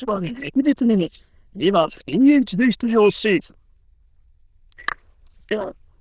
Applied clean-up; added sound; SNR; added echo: neural diffusion model UNIVERSE++.